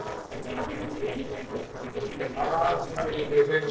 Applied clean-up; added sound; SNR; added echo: neural separator model SepFormer DNS4.